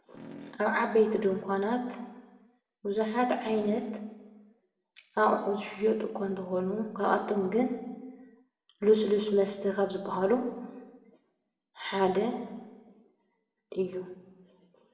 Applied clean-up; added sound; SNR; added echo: none; Fart; 15 dB; reverberation time 1.1 s.